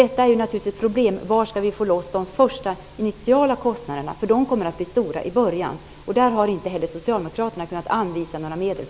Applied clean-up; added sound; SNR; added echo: none; none; none; none.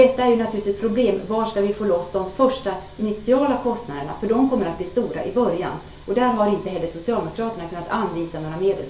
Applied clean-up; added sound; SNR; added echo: none; none; none; reverberation time 0.4 s.